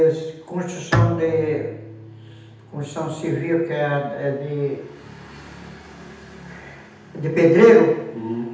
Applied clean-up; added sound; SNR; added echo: none; Bowed string instrument; 6 dB; reverberation time 0.8 s.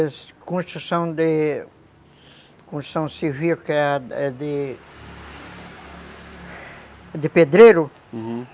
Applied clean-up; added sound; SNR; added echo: none; none; none; none.